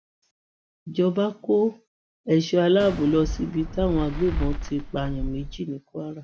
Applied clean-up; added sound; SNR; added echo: none; Fireworks; 6 dB; none.